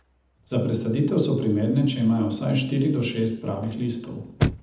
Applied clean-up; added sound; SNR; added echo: none; Chirp, tweet / Slam / Car; 10 dB; reverberation time 0.8 s.